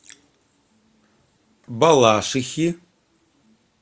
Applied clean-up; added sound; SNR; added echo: none; none; none; none.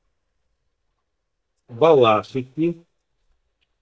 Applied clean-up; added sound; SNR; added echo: neural mask model DeepFilterNet 3.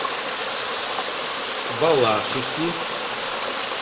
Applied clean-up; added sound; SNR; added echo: none; Water; -3 dB; reverberation time 1.0 s.